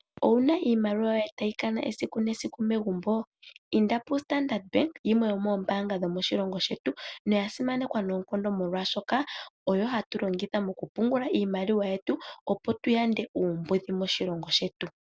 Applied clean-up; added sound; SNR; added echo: none; none; none; none.